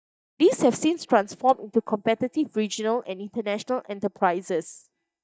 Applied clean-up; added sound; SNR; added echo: neural mask model DeepFilterNet 3.